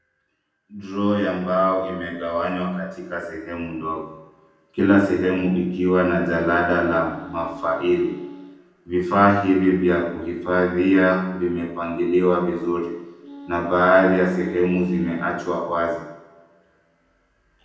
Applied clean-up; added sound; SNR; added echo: none; Wind instrument, woodwind instrument; 18 dB; reverberation time 0.9 s.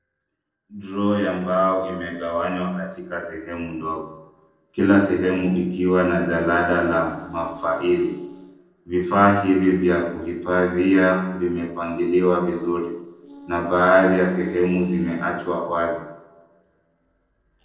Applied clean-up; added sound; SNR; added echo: neural separator model SepFormer DNS4.